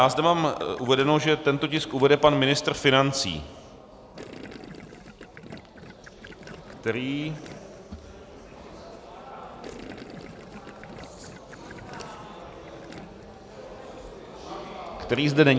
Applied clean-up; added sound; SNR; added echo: none; Gurgling; 20 dB; none.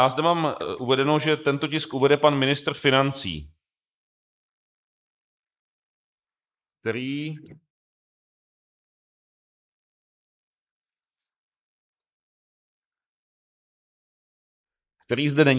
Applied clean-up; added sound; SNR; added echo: neural mask model Resemble Enhance denoiser.